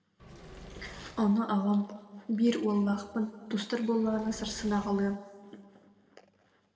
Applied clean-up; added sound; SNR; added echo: none; Engine / Mechanisms; 16 dB; reverberation time 1.5 s.